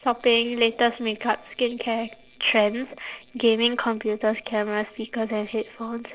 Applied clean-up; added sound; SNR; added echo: neural separator model SepFormer DNS4.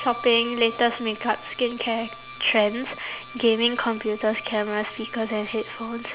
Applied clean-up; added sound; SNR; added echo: none; Wind instrument, woodwind instrument; 16 dB; none.